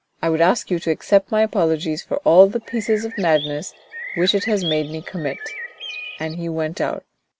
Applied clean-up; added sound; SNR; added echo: none; Bird; 12 dB; none.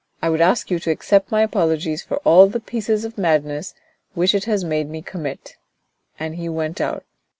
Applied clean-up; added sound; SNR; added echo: none; none; none; none.